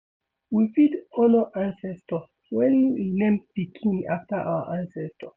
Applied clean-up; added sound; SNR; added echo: none; none; none; none.